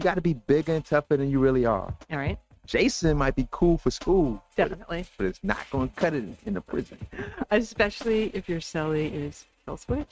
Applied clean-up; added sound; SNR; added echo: neural mask model RNNoise.